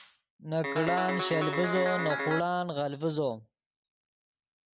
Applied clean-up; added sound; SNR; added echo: none; Guitar; 0 dB; none.